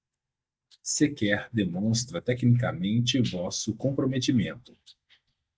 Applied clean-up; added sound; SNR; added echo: neural mask model DeepFilterNet 3.